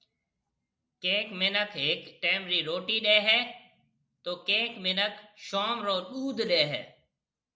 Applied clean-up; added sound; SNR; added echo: none; none; none; none.